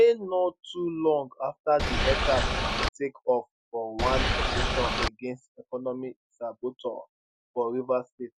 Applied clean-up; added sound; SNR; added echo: none; Boat, Water vehicle; -3 dB; none.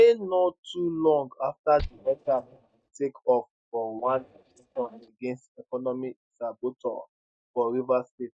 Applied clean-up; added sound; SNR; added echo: neural mask model DeepFilterNet 3.